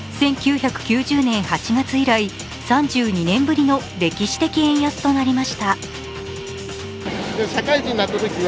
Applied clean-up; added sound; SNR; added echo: none; none; none; none.